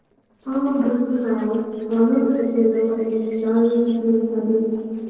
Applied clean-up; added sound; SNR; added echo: neural separator model SepFormer DNS4.